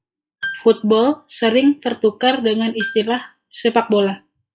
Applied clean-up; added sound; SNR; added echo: classical method log-MMSE.